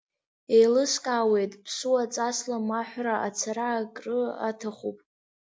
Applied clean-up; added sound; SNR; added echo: none; none; none; none.